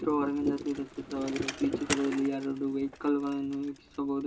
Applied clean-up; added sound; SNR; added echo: none; Bicycle; 13 dB; reverberation time 0.2 s.